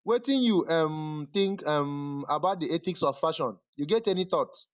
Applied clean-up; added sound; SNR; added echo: none; none; none; none.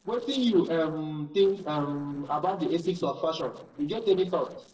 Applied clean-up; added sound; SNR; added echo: neural separator model SepFormer DNS4.